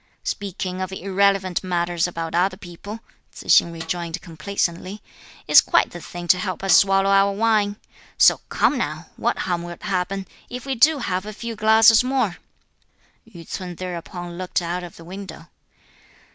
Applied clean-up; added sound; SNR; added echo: none; Snare drum; 17 dB; none.